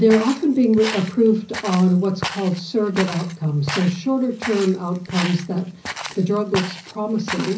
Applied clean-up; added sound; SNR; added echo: none; Walk, footsteps; 12 dB; reverberation time 0.5 s.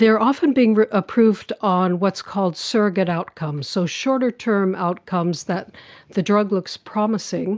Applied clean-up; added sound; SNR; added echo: none; none; none; none.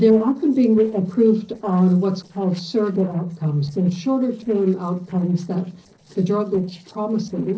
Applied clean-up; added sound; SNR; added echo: neural separator model SepFormer DNS4.